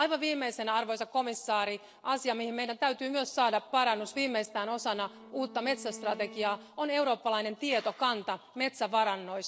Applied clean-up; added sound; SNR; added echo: neural separator model SepFormer DNS4.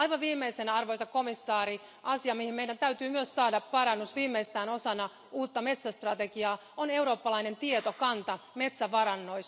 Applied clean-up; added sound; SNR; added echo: none; none; none; none.